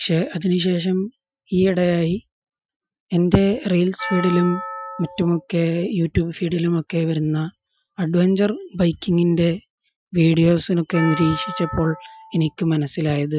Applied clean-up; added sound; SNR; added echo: classical method Wiener filter.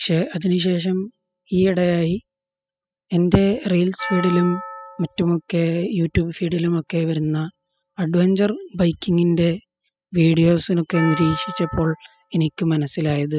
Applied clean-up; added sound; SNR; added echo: classical method spectral subtraction.